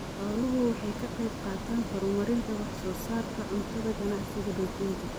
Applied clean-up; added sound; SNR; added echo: none; Ocean; 4 dB; none.